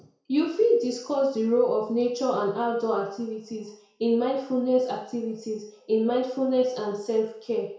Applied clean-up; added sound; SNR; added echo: none; none; none; reverberation time 0.5 s.